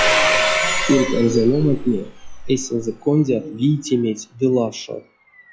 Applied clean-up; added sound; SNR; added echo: classical method log-MMSE.